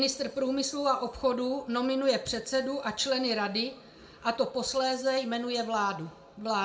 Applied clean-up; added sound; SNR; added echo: none; none; none; reverberation time 0.5 s.